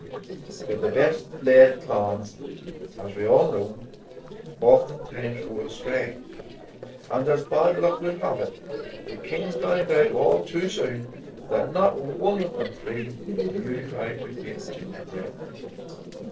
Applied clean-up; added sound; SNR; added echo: neural separator model SepFormer DNS4.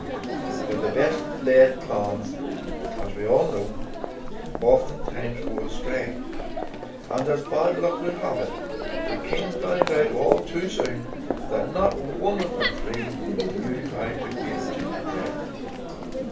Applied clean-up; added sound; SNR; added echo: none; Crowd; 3 dB; reverberation time 0.3 s.